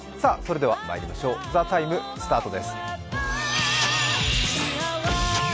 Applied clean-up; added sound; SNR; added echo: none; none; none; none.